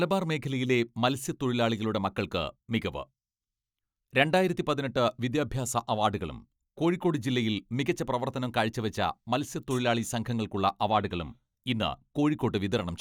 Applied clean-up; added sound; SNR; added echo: neural mask model DeepFilterNet 3.